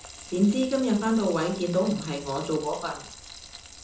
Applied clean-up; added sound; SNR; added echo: none; Frying (food); 16 dB; reverberation time 0.6 s.